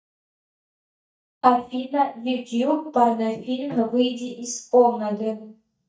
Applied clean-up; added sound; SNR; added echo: neural mask model DeepFilterNet 3.